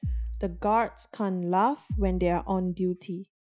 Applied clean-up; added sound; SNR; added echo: classical method Wiener filter.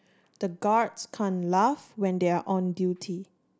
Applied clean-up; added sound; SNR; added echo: none; none; none; none.